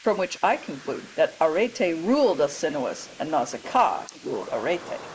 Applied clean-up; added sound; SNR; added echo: neural mask model Resemble Enhance denoiser.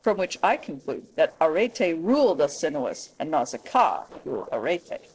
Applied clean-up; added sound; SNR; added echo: neural separator model SepFormer DNS4.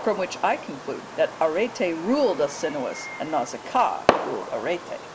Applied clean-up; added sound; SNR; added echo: none; Fireworks; 6 dB; none.